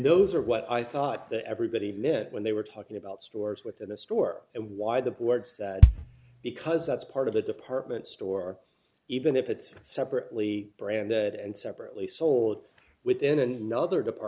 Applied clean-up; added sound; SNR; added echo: none; Bass drum; -3 dB; none.